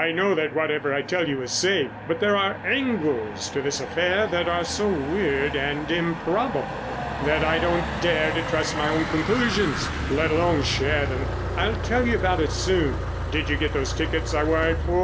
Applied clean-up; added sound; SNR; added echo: none; Motor vehicle (road); 5 dB; none.